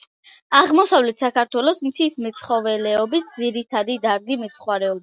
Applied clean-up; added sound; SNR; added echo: none; none; none; none.